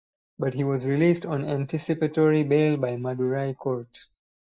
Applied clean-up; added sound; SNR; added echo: neural mask model Resemble Enhance denoiser.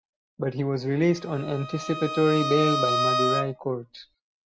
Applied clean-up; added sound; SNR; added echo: none; Bowed string instrument; 3 dB; none.